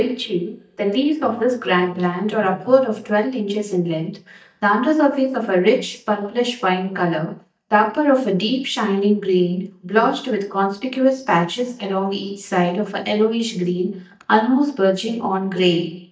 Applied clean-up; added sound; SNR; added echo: neural mask model DeepFilterNet 3.